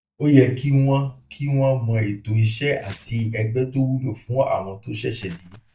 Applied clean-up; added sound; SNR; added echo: neural mask model DeepFilterNet 3.